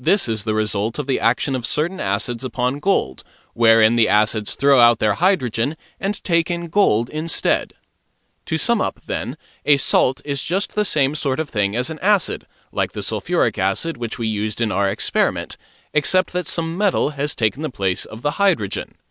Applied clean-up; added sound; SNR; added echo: none; none; none; none.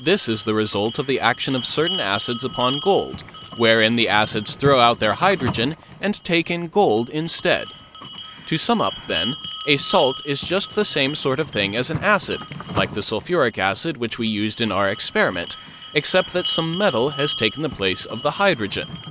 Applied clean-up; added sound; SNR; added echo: none; Bell; 12 dB; none.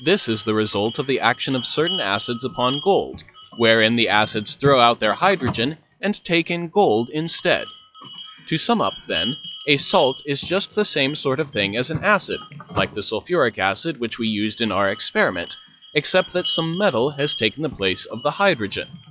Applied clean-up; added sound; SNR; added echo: classical method log-MMSE.